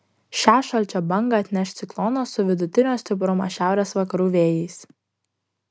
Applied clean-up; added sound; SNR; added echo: none; none; none; none.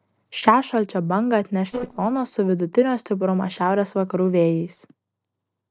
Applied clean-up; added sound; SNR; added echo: neural separator model SepFormer DNS4.